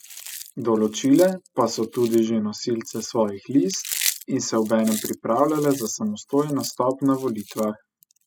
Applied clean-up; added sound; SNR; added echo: classical method spectral subtraction.